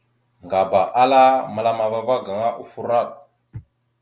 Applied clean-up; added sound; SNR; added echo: none; none; none; none.